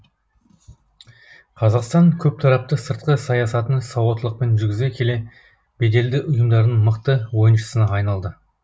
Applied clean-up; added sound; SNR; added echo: none; none; none; none.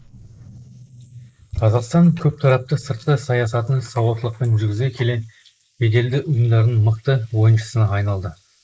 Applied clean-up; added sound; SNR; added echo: neural mask model Resemble Enhance denoiser.